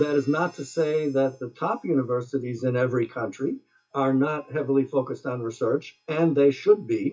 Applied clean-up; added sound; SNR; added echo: classical method WPE with log-MMSE.